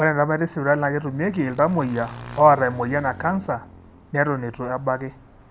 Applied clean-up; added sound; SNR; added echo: none; Motorcycle / Engine; 19 dB; none.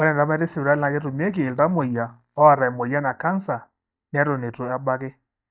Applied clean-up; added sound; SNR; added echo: neural mask model DeepFilterNet 3.